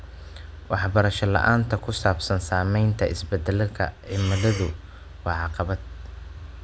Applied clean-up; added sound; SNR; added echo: none; Breathing; 14 dB; none.